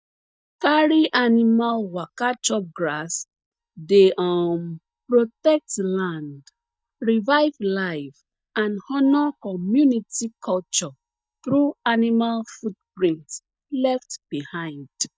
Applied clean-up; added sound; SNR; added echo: neural mask model DeepFilterNet 3.